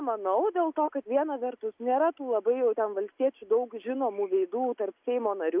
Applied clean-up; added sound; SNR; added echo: none; none; none; none.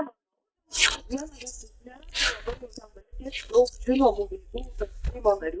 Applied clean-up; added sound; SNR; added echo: neural mask model DeepFilterNet 3.